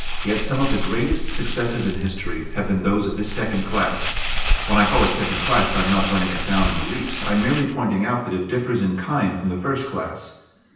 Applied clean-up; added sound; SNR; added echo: none; Crumpling, crinkling; 2 dB; reverberation time 0.9 s.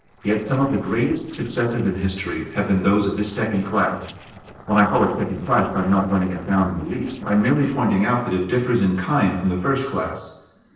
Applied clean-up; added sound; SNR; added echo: neural separator model SepFormer DNS4.